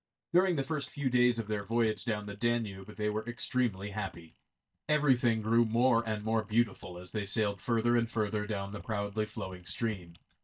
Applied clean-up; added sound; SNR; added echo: neural mask model DeepFilterNet 3.